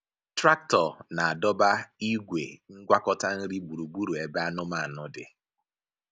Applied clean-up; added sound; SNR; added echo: none; none; none; none.